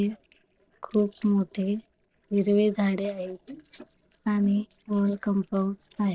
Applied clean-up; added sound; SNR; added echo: neural separator model SepFormer DNS4.